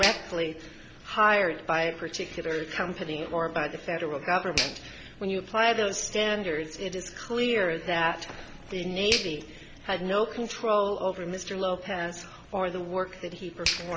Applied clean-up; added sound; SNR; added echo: none; Finger snapping; 10 dB; none.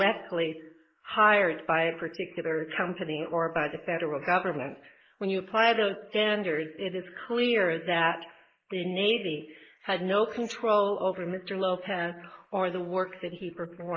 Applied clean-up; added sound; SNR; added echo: neural mask model Resemble Enhance denoiser.